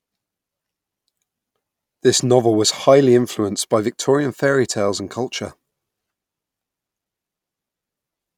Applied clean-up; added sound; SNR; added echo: none; none; none; none.